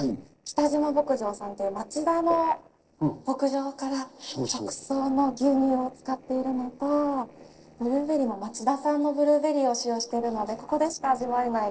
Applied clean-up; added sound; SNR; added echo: neural separator model SepFormer DNS4.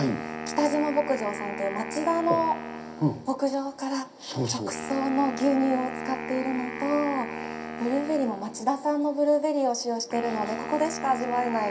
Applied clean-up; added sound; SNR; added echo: none; Wind instrument, woodwind instrument; 9 dB; reverberation time 0.3 s.